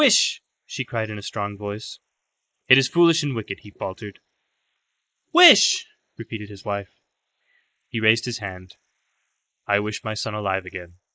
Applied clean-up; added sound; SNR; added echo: neural mask model Resemble Enhance denoiser.